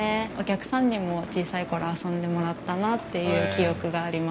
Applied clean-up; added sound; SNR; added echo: none; Gunshot, gunfire / Fireworks; 14 dB; none.